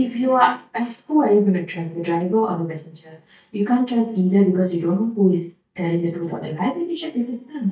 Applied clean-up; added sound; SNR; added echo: neural mask model DeepFilterNet 3.